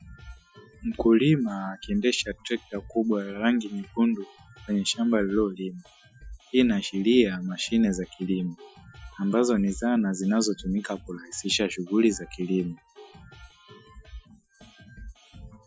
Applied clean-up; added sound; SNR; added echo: classical method Wiener filter.